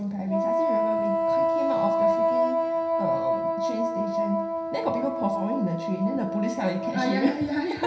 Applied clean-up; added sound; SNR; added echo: none; Wind instrument, woodwind instrument; -3 dB; reverberation time 0.9 s.